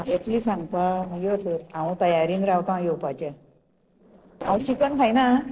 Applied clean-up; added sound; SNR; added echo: neural separator model SepFormer DNS4.